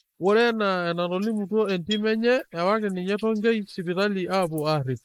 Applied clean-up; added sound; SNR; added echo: neural mask model Resemble Enhance denoiser.